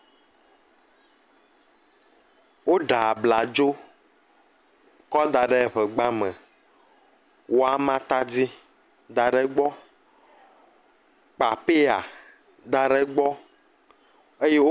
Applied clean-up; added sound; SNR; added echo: none; none; none; none.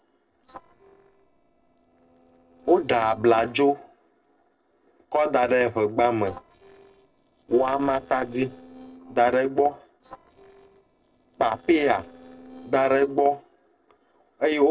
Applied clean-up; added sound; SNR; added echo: neural separator model SepFormer DNS4.